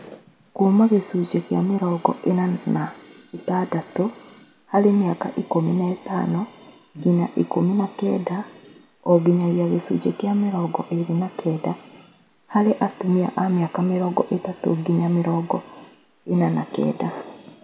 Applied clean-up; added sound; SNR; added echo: none; none; none; none.